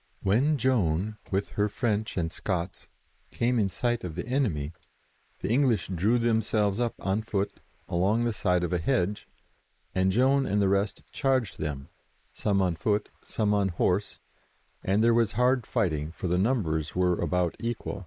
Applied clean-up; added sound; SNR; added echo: neural mask model Resemble Enhance denoiser.